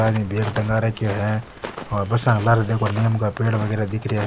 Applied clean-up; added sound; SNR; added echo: none; Walk, footsteps; 14 dB; none.